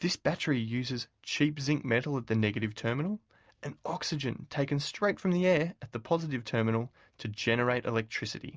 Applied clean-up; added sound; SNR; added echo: none; none; none; none.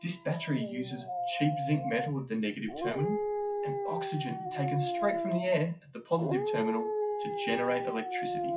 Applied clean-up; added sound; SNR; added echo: classical method WPE with log-MMSE.